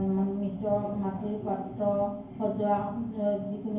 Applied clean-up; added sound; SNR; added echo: none; none; none; reverberation time 0.9 s.